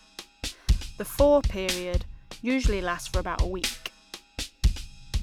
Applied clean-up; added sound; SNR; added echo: none; Drum / Drum kit; 0 dB; none.